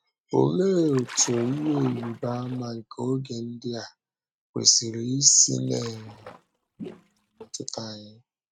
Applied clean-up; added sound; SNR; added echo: neural mask model RNNoise.